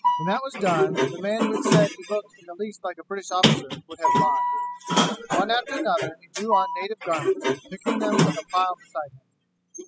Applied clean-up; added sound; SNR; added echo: classical method spectral subtraction.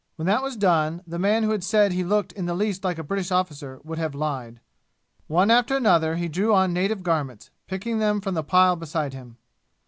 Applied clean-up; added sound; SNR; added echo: none; none; none; none.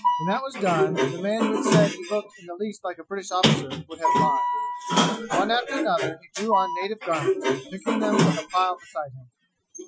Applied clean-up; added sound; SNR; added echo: classical method Wiener filter.